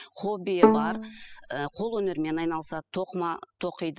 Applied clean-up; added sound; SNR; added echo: classical method spectral subtraction.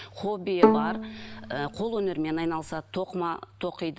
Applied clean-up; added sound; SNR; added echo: none; Bowed string instrument; -3 dB; none.